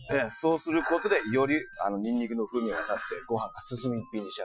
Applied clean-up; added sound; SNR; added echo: classical method Wiener filter.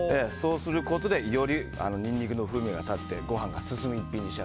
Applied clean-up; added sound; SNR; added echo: none; none; none; none.